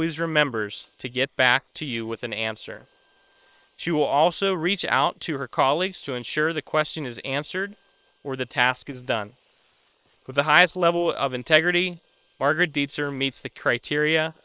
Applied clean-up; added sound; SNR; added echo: neural separator model SepFormer WHAM!.